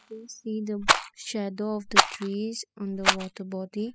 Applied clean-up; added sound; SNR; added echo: classical method spectral subtraction.